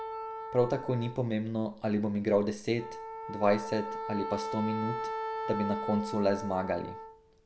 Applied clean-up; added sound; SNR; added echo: none; Wind instrument, woodwind instrument; 7 dB; none.